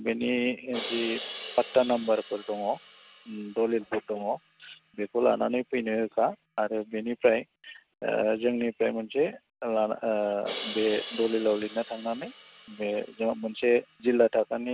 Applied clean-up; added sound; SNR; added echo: none; Crash cymbal; 16 dB; none.